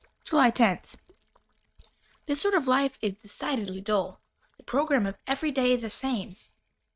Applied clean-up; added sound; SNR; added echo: neural mask model RNNoise.